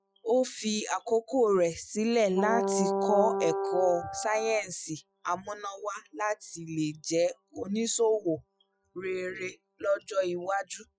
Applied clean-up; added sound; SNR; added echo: classical method Wiener filter.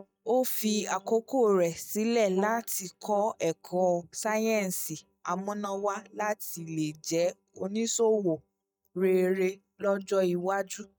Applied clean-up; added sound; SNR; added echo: neural mask model DeepFilterNet 3.